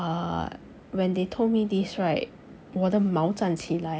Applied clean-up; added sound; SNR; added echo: none; none; none; none.